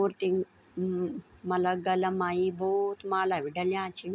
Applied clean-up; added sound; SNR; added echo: none; none; none; none.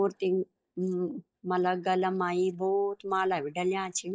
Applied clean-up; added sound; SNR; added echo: neural mask model DeepFilterNet 3.